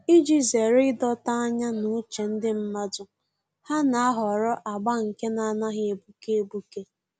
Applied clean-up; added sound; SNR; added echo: none; none; none; none.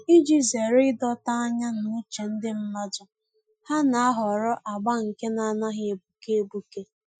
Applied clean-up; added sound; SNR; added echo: classical method Wiener filter.